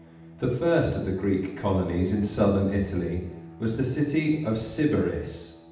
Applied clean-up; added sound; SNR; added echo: none; Bowed string instrument; 20 dB; reverberation time 0.8 s.